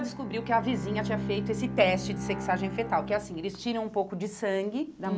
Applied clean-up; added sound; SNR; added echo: none; Bowed string instrument; 7 dB; none.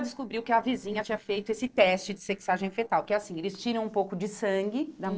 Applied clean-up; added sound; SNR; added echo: neural separator model SepFormer DNS4.